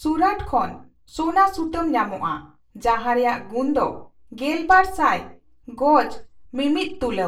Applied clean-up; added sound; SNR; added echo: none; none; none; reverberation time 0.3 s.